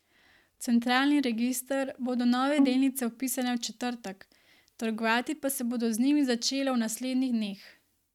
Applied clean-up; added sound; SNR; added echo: neural mask model RNNoise.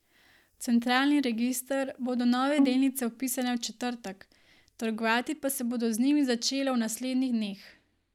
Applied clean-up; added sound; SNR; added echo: neural mask model DeepFilterNet 3.